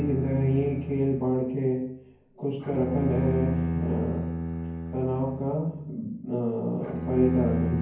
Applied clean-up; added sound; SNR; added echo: none; Bowed string instrument; 4 dB; reverberation time 0.9 s.